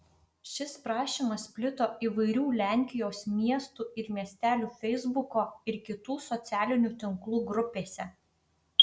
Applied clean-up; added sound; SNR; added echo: none; none; none; none.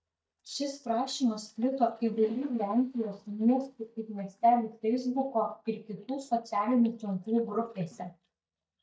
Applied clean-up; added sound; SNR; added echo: neural mask model DeepFilterNet 3.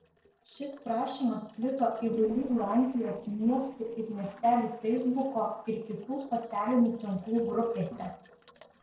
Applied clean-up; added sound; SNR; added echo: neural separator model SepFormer DNS4.